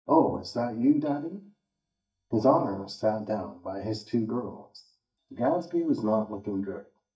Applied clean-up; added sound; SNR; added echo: neural mask model DeepFilterNet 3.